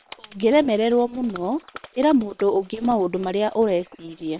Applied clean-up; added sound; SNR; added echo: neural separator model SepFormer WHAM!.